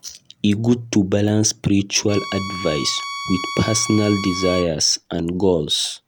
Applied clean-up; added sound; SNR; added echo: none; Bowed string instrument; 10 dB; none.